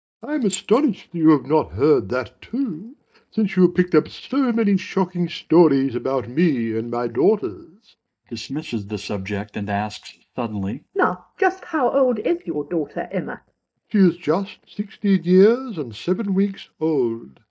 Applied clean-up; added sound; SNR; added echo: neural mask model DeepFilterNet 3.